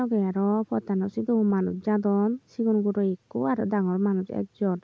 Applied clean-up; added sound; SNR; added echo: none; none; none; none.